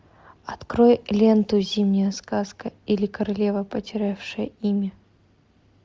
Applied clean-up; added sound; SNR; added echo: none; none; none; none.